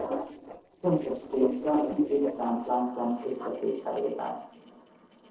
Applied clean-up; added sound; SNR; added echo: neural separator model SepFormer DNS4.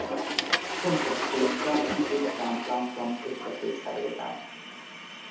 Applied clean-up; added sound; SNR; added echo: none; Toilet flush / Water; 0 dB; reverberation time 0.8 s.